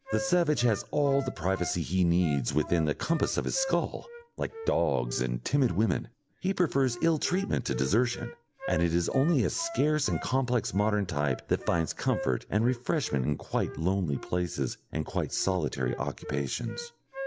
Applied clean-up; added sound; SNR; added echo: none; Wind instrument, woodwind instrument; 15 dB; none.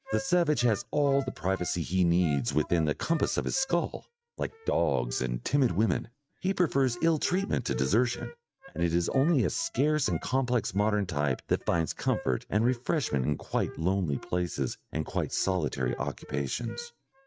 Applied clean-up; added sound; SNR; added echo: neural mask model RNNoise.